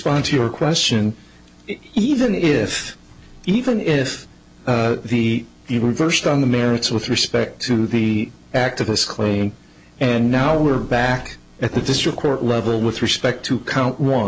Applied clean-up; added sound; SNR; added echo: none; none; none; none.